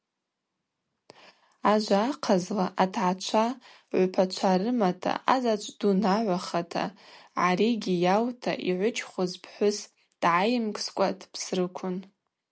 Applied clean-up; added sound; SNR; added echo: none; none; none; none.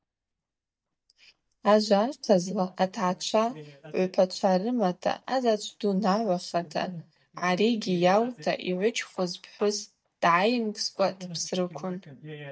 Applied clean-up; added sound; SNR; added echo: neural mask model DeepFilterNet 3.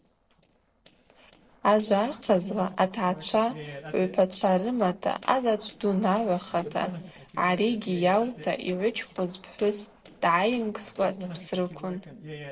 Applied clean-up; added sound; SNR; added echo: neural separator model SepFormer DNS4.